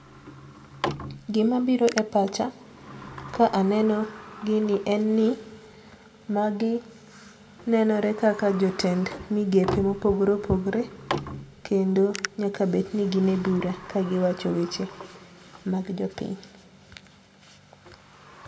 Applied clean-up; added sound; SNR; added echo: none; Sliding door; 14 dB; reverberation time 1.0 s.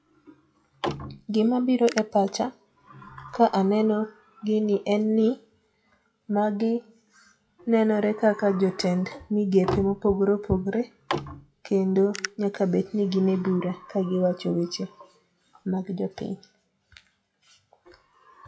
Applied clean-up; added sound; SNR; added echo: classical method WPE with log-MMSE.